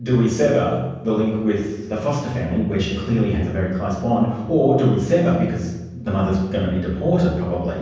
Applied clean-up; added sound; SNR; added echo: none; none; none; reverberation time 1.1 s.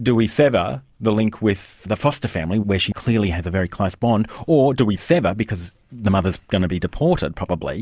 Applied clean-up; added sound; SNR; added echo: none; none; none; none.